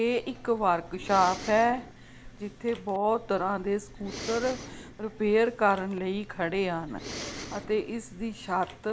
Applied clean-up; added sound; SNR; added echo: none; Respiratory sounds; 14 dB; none.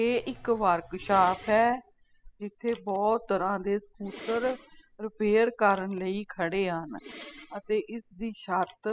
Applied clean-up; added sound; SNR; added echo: classical method spectral subtraction.